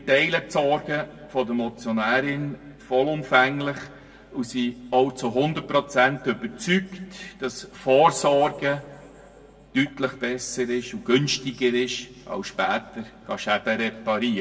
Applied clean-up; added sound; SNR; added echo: none; none; none; reverberation time 1.7 s.